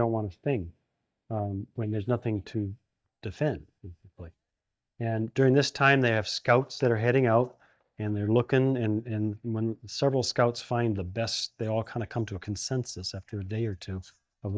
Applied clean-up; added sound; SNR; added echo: neural mask model DeepFilterNet 3.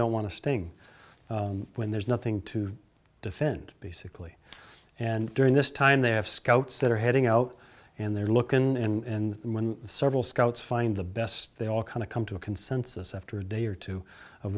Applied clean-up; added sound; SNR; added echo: none; none; none; none.